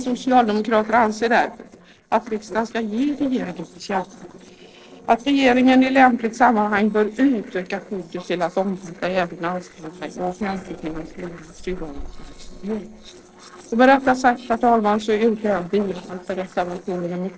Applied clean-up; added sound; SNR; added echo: neural separator model SepFormer DNS4.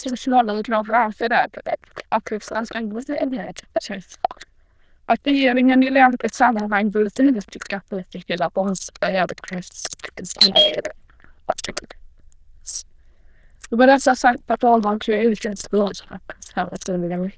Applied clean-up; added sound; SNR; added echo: neural diffusion model UNIVERSE++.